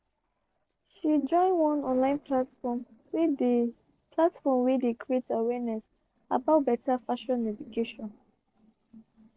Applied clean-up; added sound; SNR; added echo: neural separator model SepFormer DNS4.